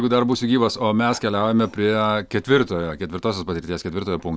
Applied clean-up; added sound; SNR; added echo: none; none; none; none.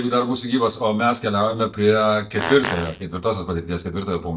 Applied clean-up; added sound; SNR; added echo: neural mask model DeepFilterNet 3.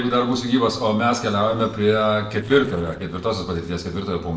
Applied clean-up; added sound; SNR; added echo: neural separator model SepFormer DNS4.